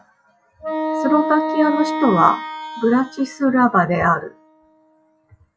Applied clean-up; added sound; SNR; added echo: classical method log-MMSE.